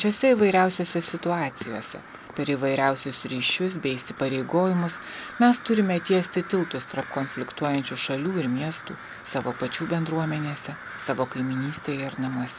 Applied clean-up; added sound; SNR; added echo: none; Crow; 15 dB; none.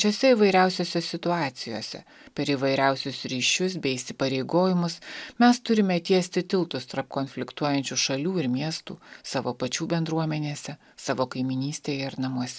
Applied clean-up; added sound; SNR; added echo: none; none; none; none.